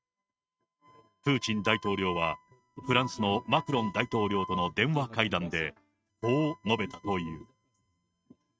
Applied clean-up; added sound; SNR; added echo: neural mask model RNNoise.